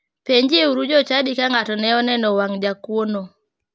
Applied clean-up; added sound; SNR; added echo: none; none; none; none.